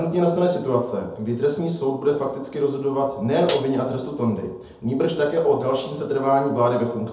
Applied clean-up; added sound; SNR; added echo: none; Hi-hat; 3 dB; reverberation time 2.1 s.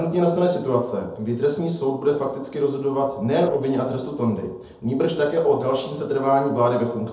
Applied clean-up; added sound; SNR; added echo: neural separator model SepFormer DNS4.